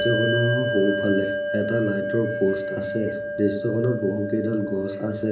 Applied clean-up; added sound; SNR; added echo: none; Bell; 3 dB; reverberation time 0.5 s.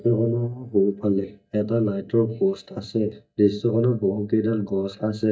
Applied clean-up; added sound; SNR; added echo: neural mask model DeepFilterNet 3.